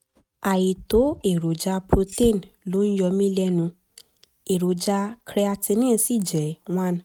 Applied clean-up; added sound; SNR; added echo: neural mask model RNNoise.